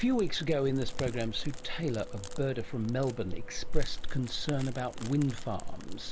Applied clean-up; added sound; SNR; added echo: none; Crackle; 1 dB; none.